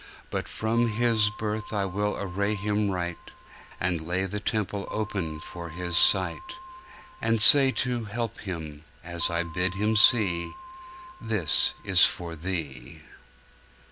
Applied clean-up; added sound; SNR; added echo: none; Keyboard (musical); 16 dB; none.